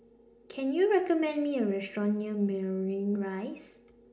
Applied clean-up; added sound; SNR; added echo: none; none; none; reverberation time 0.6 s.